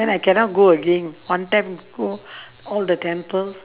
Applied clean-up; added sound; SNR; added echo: none; none; none; none.